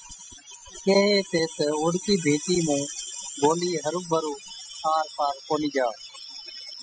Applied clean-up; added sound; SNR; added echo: classical method spectral subtraction.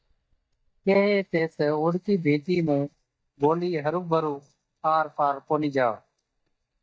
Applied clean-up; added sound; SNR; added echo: neural mask model DeepFilterNet 3.